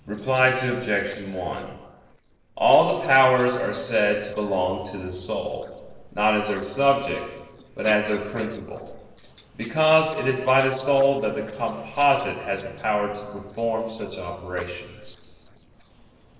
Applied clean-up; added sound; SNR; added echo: neural separator model SepFormer DNS4.